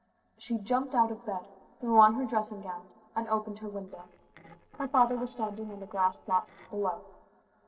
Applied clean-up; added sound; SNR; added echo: neural separator model SepFormer DNS4.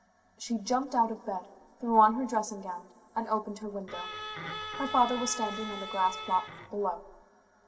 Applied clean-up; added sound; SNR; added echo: none; Bowed string instrument; 9 dB; reverberation time 2.3 s.